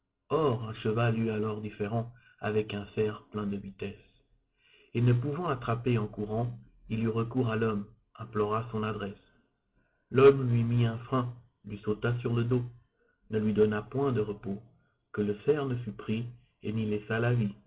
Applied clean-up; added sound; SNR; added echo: none; none; none; none.